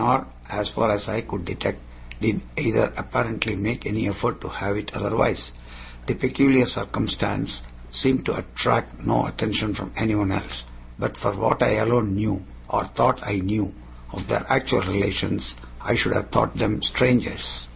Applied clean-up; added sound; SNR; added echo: none; none; none; none.